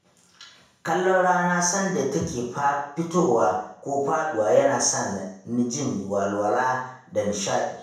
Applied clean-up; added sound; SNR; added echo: none; none; none; reverberation time 0.6 s.